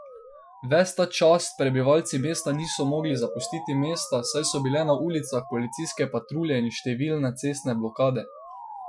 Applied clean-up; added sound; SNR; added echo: classical method Wiener filter.